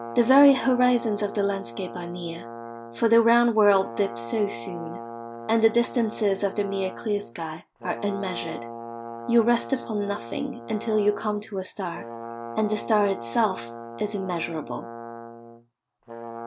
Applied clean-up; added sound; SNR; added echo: none; Brass instrument; 12 dB; none.